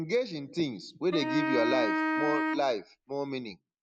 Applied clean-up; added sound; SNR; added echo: none; Wind instrument, woodwind instrument; 0 dB; none.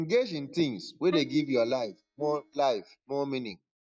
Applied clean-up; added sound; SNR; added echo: neural mask model DeepFilterNet 3.